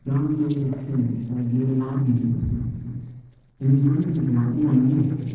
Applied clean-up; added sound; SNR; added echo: neural separator model SepFormer DNS4.